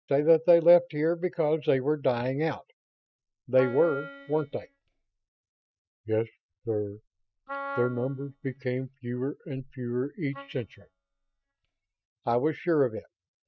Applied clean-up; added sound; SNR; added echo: neural mask model DeepFilterNet 3.